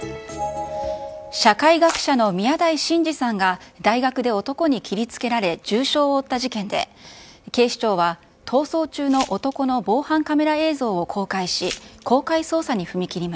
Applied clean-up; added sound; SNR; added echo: none; Water / Splash, splatter + Glass; 16 dB; none.